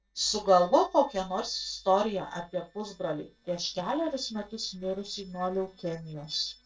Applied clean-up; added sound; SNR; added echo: neural separator model SepFormer DNS4.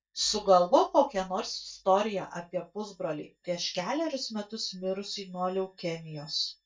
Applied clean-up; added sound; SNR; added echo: neural mask model DeepFilterNet 3.